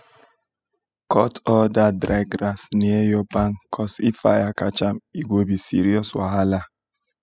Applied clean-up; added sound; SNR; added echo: classical method spectral subtraction.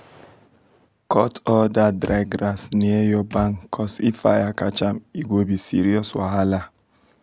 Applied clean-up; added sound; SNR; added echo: none; Thump, thud; 18 dB; none.